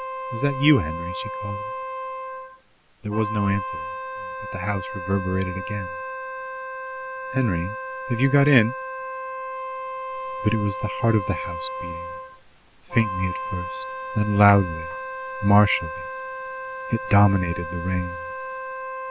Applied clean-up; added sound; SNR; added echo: none; Wind instrument, woodwind instrument; 7 dB; none.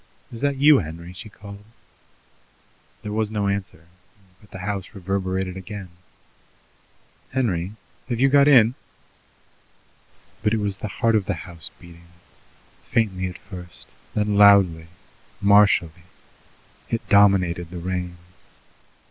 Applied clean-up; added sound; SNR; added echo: none; none; none; none.